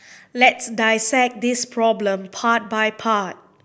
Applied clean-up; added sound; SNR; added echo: none; none; none; none.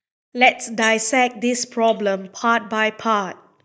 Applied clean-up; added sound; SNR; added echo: neural mask model DeepFilterNet 3.